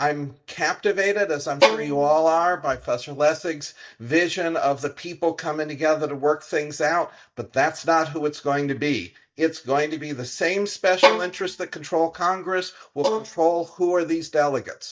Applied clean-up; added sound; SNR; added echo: neural mask model DeepFilterNet 3.